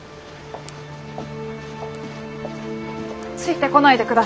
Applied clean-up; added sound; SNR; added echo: none; Walk, footsteps; 20 dB; none.